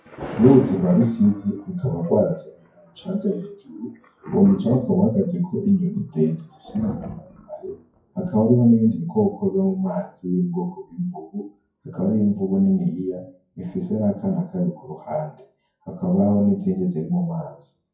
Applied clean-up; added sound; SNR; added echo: classical method WPE with log-MMSE.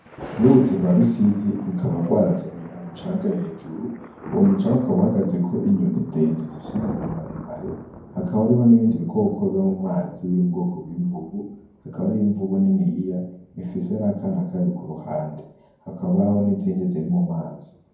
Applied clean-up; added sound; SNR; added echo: none; Thunder; 18 dB; reverberation time 0.9 s.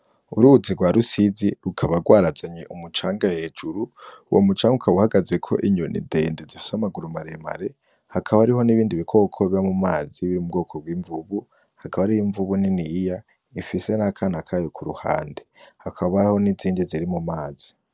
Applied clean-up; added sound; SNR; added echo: none; none; none; none.